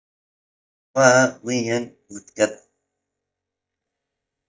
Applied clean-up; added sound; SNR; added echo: neural mask model DeepFilterNet 3.